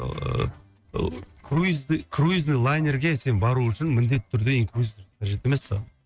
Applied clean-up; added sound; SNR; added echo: neural mask model RNNoise.